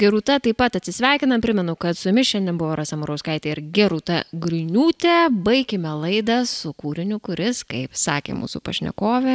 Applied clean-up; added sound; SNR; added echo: none; none; none; none.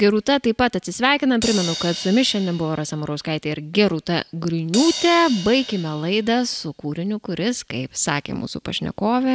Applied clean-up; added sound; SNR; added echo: none; Crash cymbal; 12 dB; none.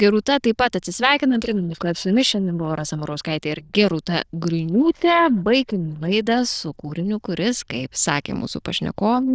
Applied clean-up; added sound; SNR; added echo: neural diffusion model UNIVERSE++.